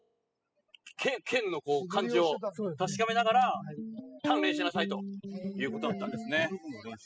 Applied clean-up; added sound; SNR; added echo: classical method spectral subtraction.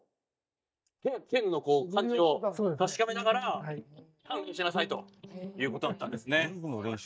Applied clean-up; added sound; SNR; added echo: neural mask model DeepFilterNet 3.